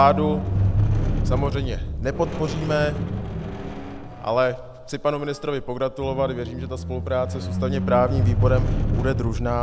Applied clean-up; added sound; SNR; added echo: none; Squeak; -1 dB; none.